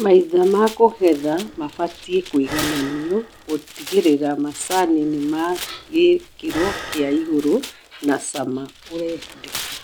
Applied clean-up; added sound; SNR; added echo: none; Tearing + Breathing; 14 dB; none.